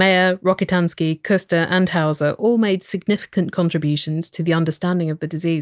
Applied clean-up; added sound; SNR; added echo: none; none; none; none.